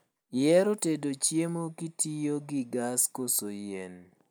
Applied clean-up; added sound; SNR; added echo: none; none; none; none.